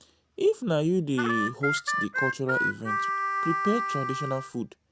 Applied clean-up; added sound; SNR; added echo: none; Harmonica; 0 dB; none.